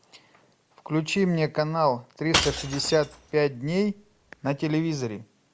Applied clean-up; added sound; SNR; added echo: none; Shatter / Crushing; 6 dB; none.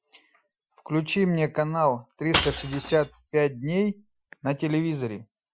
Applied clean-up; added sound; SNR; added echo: classical method Wiener filter.